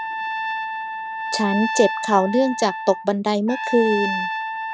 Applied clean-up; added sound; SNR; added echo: none; Trumpet; 5 dB; none.